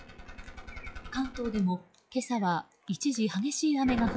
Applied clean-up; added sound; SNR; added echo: classical method log-MMSE.